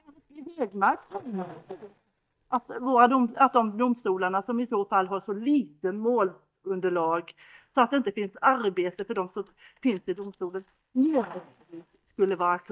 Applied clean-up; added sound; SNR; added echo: neural mask model DeepFilterNet 3.